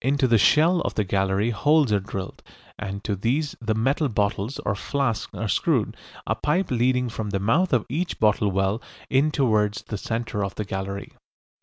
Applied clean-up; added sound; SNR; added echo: none; none; none; none.